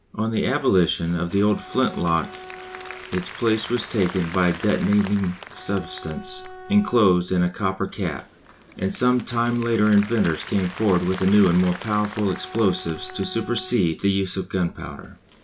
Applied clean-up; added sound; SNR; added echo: none; Bowed string instrument + Applause; 17 dB; none.